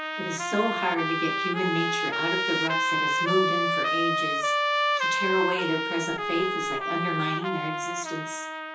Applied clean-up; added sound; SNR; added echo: none; Trumpet; -3 dB; reverberation time 0.6 s.